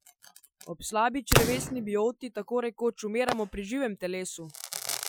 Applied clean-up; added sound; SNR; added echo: classical method Wiener filter.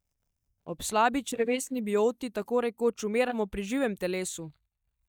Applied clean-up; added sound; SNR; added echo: neural mask model DeepFilterNet 3.